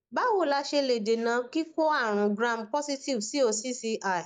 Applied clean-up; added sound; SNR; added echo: neural mask model DeepFilterNet 3.